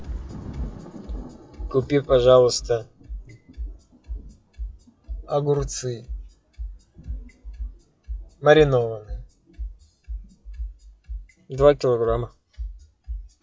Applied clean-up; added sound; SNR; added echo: classical method log-MMSE.